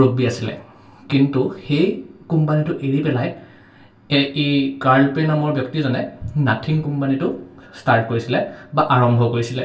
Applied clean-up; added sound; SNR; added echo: none; none; none; reverberation time 0.2 s.